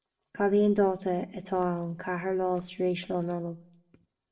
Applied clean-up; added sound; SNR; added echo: neural separator model SepFormer DNS4.